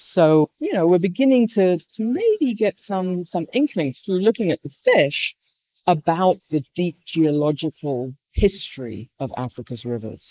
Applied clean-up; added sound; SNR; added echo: neural mask model Resemble Enhance denoiser.